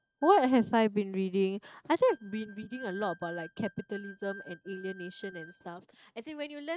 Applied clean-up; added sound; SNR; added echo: neural mask model RNNoise.